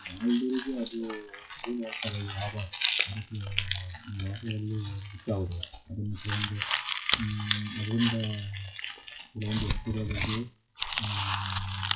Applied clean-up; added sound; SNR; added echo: classical method WPE with log-MMSE.